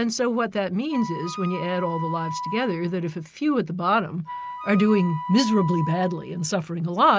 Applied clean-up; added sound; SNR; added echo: none; Wind instrument, woodwind instrument; 10 dB; none.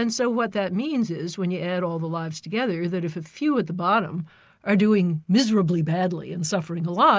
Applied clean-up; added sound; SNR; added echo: none; none; none; none.